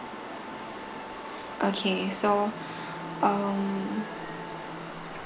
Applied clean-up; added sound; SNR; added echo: none; Musical instrument; 12 dB; none.